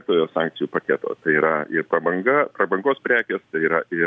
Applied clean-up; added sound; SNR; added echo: none; none; none; none.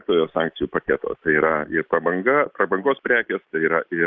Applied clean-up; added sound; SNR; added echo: neural mask model Resemble Enhance denoiser.